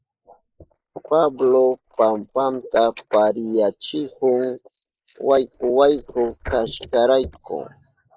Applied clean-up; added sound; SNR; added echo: neural mask model Resemble Enhance denoiser.